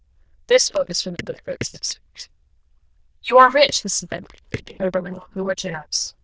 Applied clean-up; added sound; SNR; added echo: neural diffusion model UNIVERSE++.